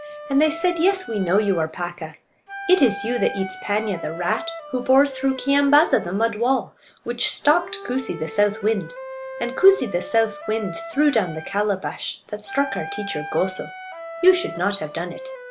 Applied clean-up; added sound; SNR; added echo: none; Wind instrument, woodwind instrument; 13 dB; none.